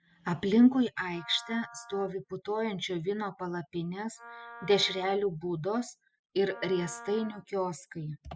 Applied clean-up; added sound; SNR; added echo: classical method spectral subtraction.